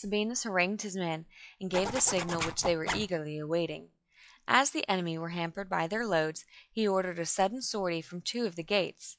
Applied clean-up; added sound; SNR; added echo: classical method log-MMSE.